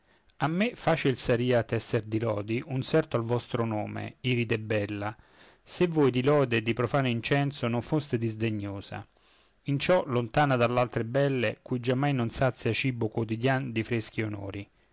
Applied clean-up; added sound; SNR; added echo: none; none; none; none.